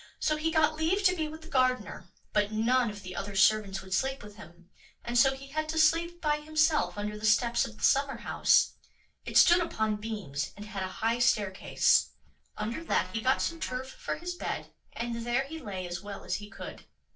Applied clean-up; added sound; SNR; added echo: neural separator model SepFormer DNS4.